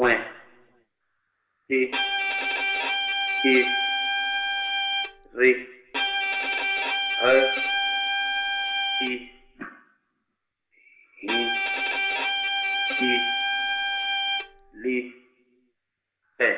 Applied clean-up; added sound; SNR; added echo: none; Bowed string instrument; -3 dB; reverberation time 0.9 s.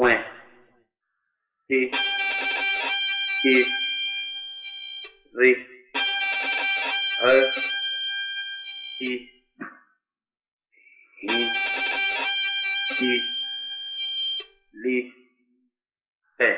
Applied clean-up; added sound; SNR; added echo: classical method WPE with log-MMSE.